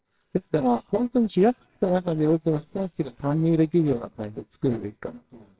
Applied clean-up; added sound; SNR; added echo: neural separator model SepFormer WHAMR!.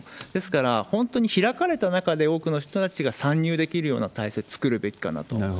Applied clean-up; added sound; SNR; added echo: none; none; none; none.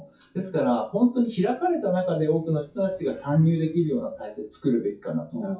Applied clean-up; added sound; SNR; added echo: classical method WPE with log-MMSE.